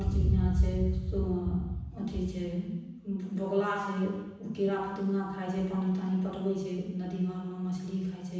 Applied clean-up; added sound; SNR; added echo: none; none; none; reverberation time 1.1 s.